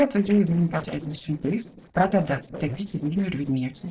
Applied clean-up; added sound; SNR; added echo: neural separator model SepFormer DNS4.